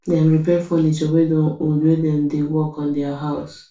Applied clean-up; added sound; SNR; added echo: none; none; none; reverberation time 0.3 s.